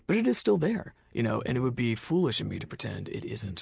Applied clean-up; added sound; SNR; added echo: neural mask model Resemble Enhance denoiser.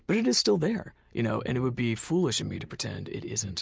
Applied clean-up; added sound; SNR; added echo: none; Brass instrument; 18 dB; none.